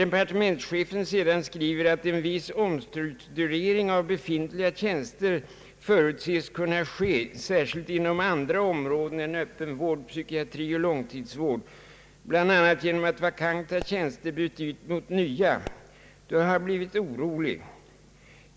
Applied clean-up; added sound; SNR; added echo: none; Explosion; 19 dB; none.